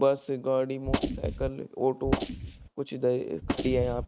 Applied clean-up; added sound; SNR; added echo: neural mask model RNNoise.